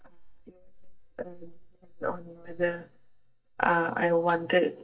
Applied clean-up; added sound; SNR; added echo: neural mask model DeepFilterNet 3.